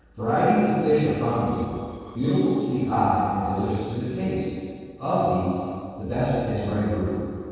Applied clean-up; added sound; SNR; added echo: neural separator model SepFormer DNS4.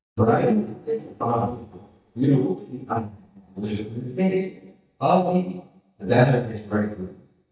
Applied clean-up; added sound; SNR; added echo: neural mask model DeepFilterNet 3.